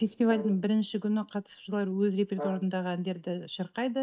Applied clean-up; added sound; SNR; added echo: neural mask model DeepFilterNet 3.